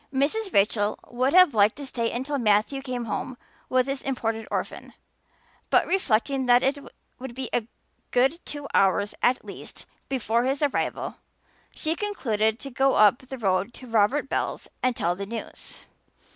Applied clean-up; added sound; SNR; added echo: none; none; none; none.